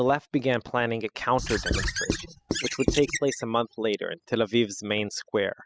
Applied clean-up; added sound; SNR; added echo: classical method spectral subtraction.